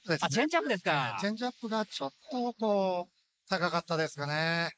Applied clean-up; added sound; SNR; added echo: neural mask model Resemble Enhance denoiser.